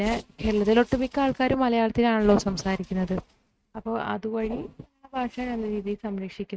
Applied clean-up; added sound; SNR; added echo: neural mask model RNNoise.